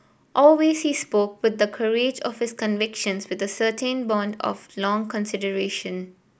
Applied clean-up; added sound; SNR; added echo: none; none; none; none.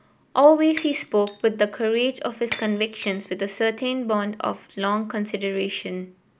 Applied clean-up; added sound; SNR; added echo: none; Shatter; 15 dB; none.